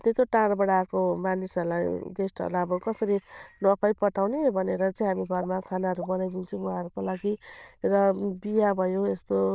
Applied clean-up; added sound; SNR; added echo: neural diffusion model UNIVERSE++.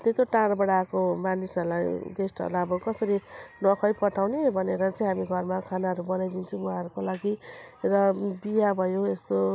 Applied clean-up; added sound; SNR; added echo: none; none; none; none.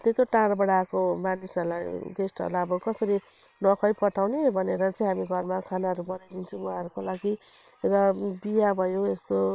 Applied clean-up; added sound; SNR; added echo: neural separator model SepFormer WHAM!.